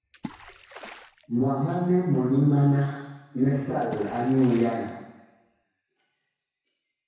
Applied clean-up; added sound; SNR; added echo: none; Water / Splash, splatter; 19 dB; reverberation time 1.0 s.